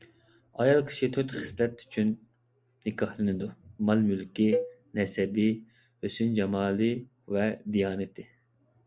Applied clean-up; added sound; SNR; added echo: none; Cowbell; 7 dB; none.